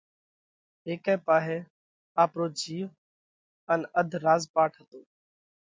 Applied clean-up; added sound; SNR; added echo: none; none; none; none.